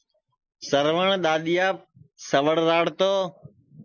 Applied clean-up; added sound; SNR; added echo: neural mask model Resemble Enhance denoiser.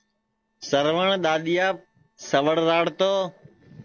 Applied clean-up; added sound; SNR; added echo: neural separator model SepFormer DNS4.